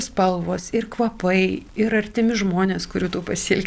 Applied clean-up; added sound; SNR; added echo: none; none; none; none.